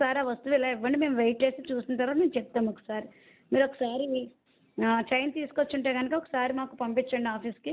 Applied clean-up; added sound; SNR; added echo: none; none; none; none.